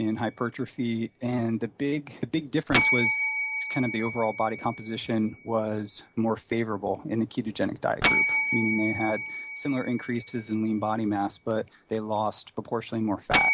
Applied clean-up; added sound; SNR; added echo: none; Bell; -1 dB; none.